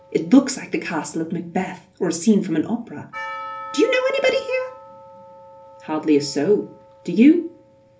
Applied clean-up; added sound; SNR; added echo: none; Percussion; 18 dB; reverberation time 0.3 s.